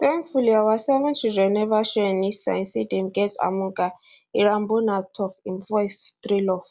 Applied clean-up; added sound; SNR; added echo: none; none; none; none.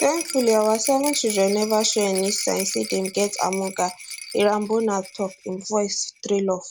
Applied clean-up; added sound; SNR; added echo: none; Rattle; 12 dB; none.